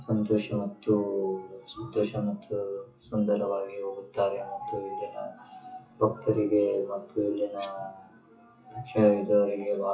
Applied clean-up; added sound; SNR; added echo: classical method WPE with log-MMSE.